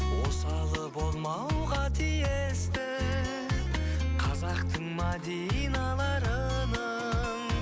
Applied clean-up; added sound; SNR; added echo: none; none; none; none.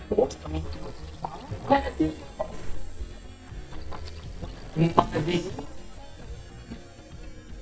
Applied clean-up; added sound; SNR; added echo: neural mask model DeepFilterNet 3.